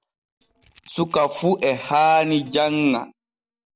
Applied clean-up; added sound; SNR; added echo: neural separator model SepFormer DNS4.